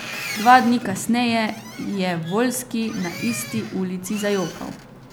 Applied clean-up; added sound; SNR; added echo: none; Boat, Water vehicle; 13 dB; none.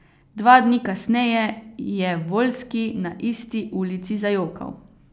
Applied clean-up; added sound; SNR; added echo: none; none; none; none.